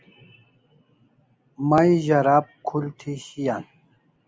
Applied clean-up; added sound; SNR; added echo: none; none; none; none.